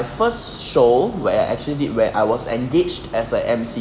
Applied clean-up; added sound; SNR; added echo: none; none; none; none.